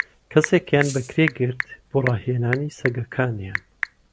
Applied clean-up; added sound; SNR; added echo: none; Telephone / Typing + Rattle (instrument); 10 dB; none.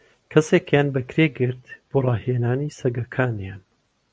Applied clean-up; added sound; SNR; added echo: none; none; none; none.